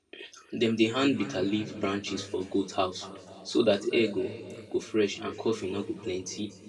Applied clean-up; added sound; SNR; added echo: none; none; none; reverberation time 2.3 s.